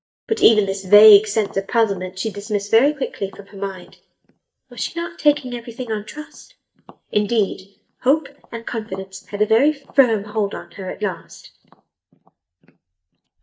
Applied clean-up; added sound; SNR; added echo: neural mask model DeepFilterNet 3.